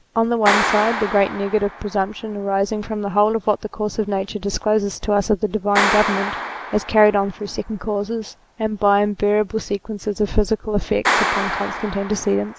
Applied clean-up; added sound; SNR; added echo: none; Clapping; 7 dB; none.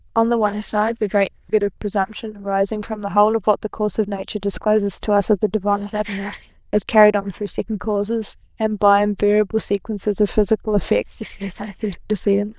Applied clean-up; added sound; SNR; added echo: neural diffusion model UNIVERSE++.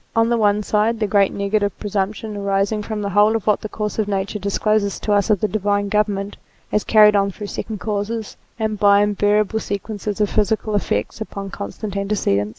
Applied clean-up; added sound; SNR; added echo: none; none; none; none.